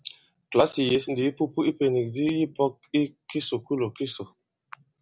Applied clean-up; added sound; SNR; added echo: none; none; none; none.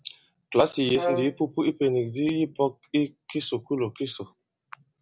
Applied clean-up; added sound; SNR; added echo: none; Brass instrument; 5 dB; none.